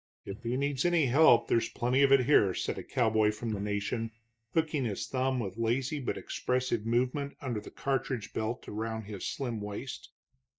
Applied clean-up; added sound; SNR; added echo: neural mask model DeepFilterNet 3.